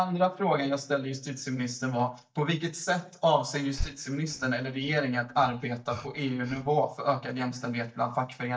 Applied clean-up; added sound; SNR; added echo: neural mask model DeepFilterNet 3.